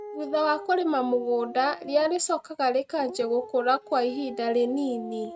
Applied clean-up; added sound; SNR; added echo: neural mask model RNNoise.